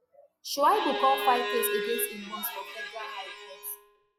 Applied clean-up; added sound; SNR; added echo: classical method log-MMSE.